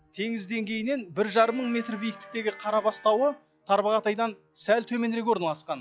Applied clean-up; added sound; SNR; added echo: classical method log-MMSE.